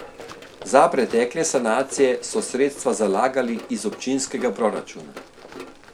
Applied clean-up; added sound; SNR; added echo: none; Run; 17 dB; none.